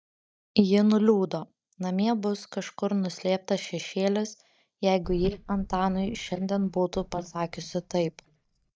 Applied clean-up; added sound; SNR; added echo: neural mask model DeepFilterNet 3.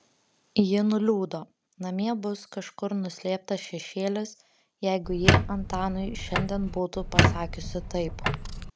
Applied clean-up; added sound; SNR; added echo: none; Squeak; -3 dB; none.